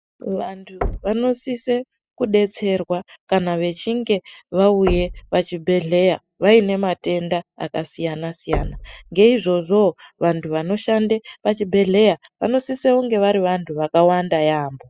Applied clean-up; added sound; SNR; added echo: classical method spectral subtraction.